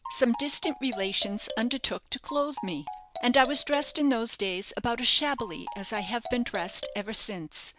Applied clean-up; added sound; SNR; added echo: none; Marimba, xylophone; 13 dB; none.